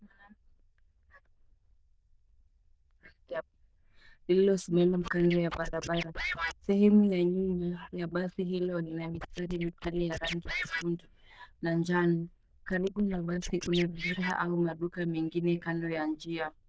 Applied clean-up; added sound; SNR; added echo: neural diffusion model UNIVERSE++.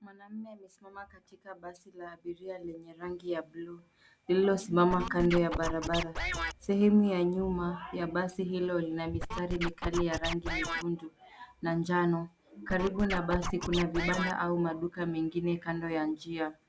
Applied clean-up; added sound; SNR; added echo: none; Scratching (performance technique); 4 dB; none.